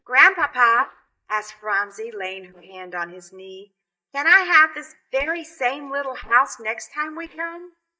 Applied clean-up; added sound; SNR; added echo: neural mask model DeepFilterNet 3.